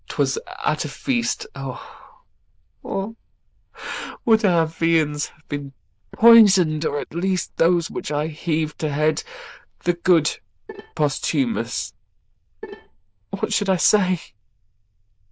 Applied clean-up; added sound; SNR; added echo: neural diffusion model UNIVERSE++.